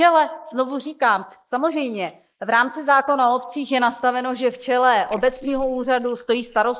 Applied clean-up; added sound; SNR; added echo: neural mask model Resemble Enhance denoiser.